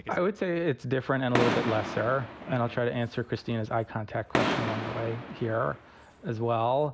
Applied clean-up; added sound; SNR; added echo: none; Fireworks; 5 dB; none.